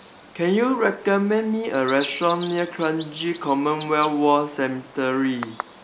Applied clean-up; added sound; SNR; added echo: none; Bird vocalization, bird call, bird song; 12 dB; none.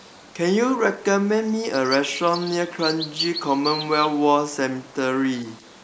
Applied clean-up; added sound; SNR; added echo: neural mask model Resemble Enhance denoiser.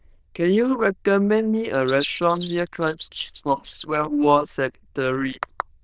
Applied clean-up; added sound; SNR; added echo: neural diffusion model UNIVERSE++.